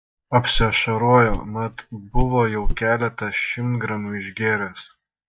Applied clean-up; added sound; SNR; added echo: neural mask model DeepFilterNet 3.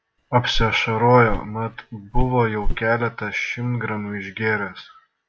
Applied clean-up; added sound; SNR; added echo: none; Walk, footsteps; 4 dB; none.